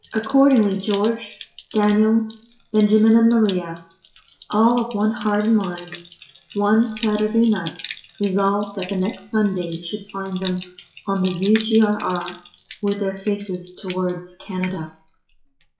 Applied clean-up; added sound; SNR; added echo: classical method WPE with log-MMSE.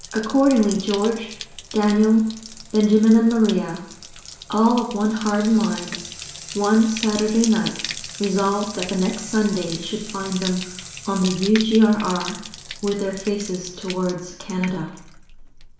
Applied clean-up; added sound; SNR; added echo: none; Bathtub (filling or washing); 14 dB; reverberation time 0.7 s.